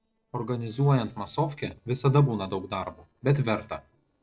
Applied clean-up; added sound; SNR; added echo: neural separator model SepFormer DNS4.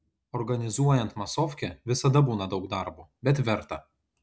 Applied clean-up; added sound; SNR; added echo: none; none; none; none.